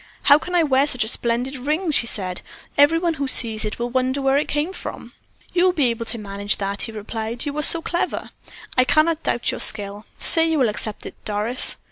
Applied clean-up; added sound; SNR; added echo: none; none; none; none.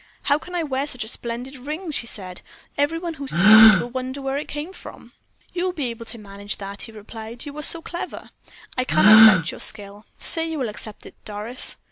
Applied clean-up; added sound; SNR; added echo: none; Gasp; -4 dB; none.